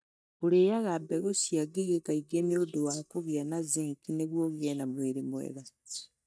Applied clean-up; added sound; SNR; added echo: neural mask model DeepFilterNet 3.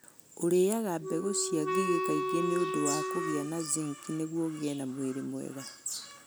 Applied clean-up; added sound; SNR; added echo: none; Wind instrument, woodwind instrument; 2 dB; none.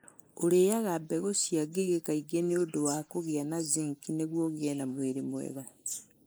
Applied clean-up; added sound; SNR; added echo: neural mask model Resemble Enhance denoiser.